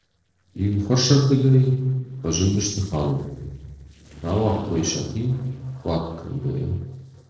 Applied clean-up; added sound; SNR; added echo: neural separator model SepFormer DNS4.